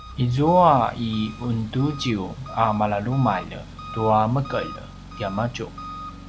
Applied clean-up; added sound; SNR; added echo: none; Engine; 14 dB; none.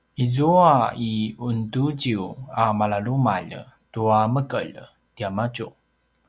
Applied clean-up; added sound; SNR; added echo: none; none; none; none.